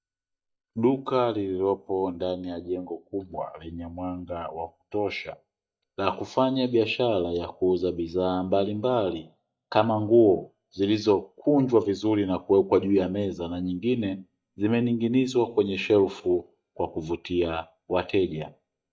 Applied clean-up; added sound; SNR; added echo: neural mask model DeepFilterNet 3.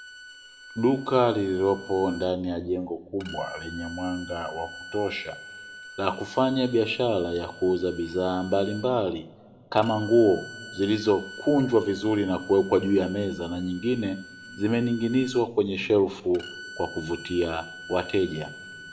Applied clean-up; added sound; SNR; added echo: none; Bowed string instrument; 17 dB; reverberation time 1.4 s.